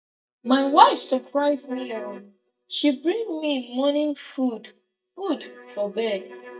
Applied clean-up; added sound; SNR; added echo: neural mask model DeepFilterNet 3.